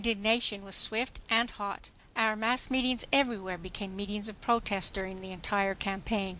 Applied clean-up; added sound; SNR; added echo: none; none; none; none.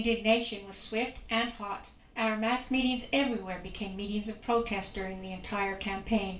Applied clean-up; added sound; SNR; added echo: none; none; none; reverberation time 0.3 s.